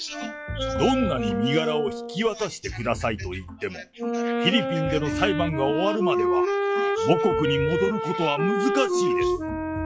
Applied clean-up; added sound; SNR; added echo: classical method log-MMSE.